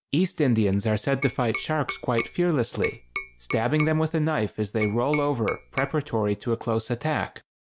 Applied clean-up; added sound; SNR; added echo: none; Tap; 9 dB; none.